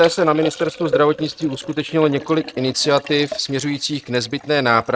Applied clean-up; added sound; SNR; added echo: neural mask model RNNoise.